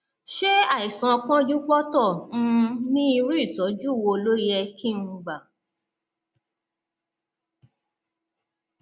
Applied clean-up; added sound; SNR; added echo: none; none; none; none.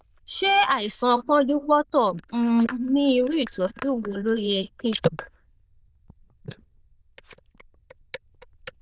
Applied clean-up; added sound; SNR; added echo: neural diffusion model UNIVERSE++.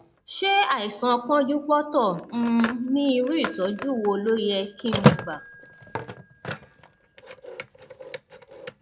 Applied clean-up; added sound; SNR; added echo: none; Telephone; 5 dB; none.